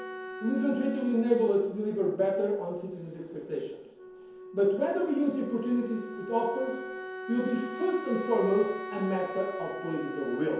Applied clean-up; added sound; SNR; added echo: none; Wind instrument, woodwind instrument; 11 dB; reverberation time 0.9 s.